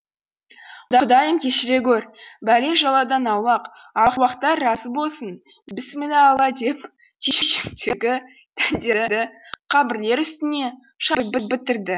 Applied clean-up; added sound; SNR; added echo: none; none; none; none.